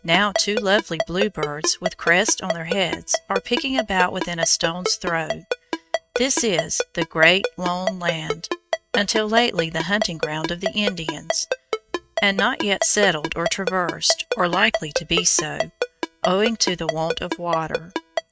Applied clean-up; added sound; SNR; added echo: neural mask model RNNoise.